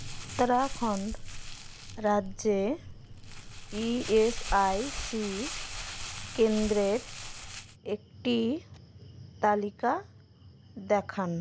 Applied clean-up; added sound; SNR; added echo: none; Crumpling, crinkling; 10 dB; none.